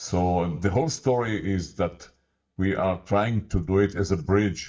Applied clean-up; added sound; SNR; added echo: neural mask model DeepFilterNet 3.